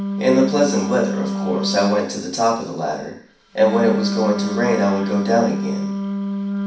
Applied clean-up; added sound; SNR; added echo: none; Wind instrument, woodwind instrument; 3 dB; reverberation time 0.6 s.